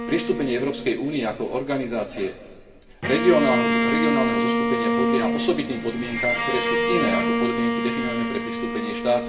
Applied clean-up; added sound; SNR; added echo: none; Bowed string instrument; -1 dB; reverberation time 2.0 s.